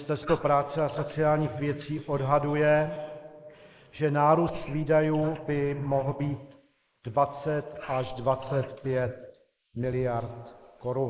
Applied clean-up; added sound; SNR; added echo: neural mask model Resemble Enhance denoiser.